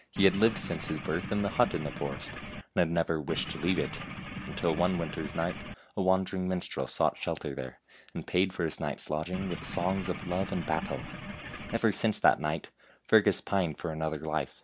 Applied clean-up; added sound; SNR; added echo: none; Engine / Boat, Water vehicle; 9 dB; none.